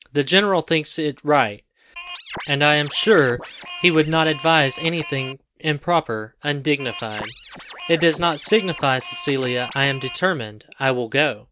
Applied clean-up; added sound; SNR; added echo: none; Scratching (performance technique); 13 dB; none.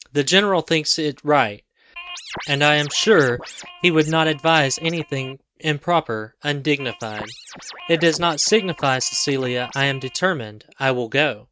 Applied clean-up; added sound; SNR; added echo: neural mask model RNNoise.